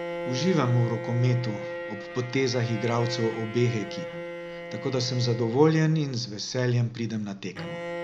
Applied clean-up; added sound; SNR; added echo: none; Bowed string instrument; 10 dB; none.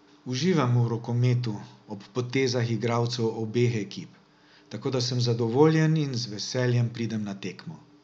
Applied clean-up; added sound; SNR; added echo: none; none; none; none.